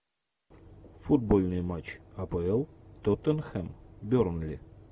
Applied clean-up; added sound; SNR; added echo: none; none; none; none.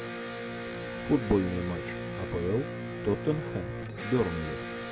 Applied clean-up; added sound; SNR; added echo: none; Electric guitar; 5 dB; none.